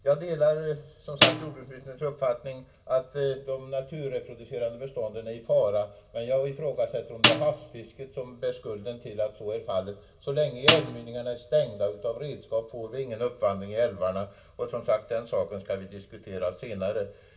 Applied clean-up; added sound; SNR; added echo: none; Snare drum; -2 dB; reverberation time 0.2 s.